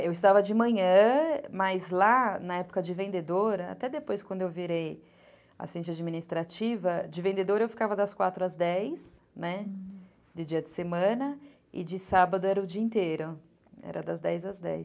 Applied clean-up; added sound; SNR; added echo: none; none; none; none.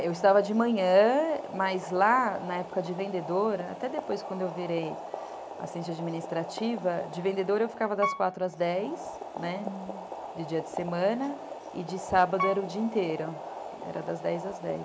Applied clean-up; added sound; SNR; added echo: none; Piano + Boiling; 9 dB; none.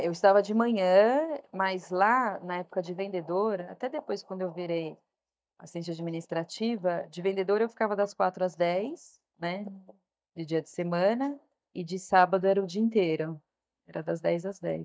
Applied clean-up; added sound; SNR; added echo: neural mask model DeepFilterNet 3.